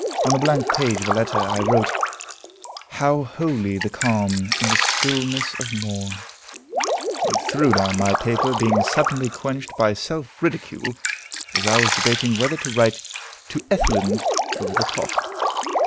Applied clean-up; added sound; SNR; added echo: none; Drip; 1 dB; none.